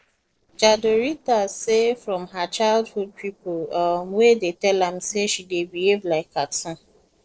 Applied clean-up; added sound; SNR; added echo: neural separator model SepFormer DNS4.